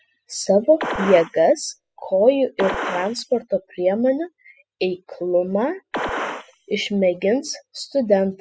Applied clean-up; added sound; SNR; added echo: classical method spectral subtraction.